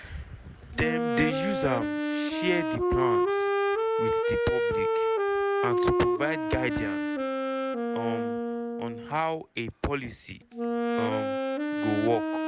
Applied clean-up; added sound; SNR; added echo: none; Wind instrument, woodwind instrument; -5 dB; none.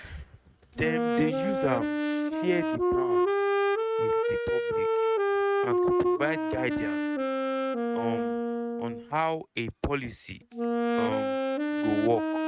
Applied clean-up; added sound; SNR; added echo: neural mask model RNNoise.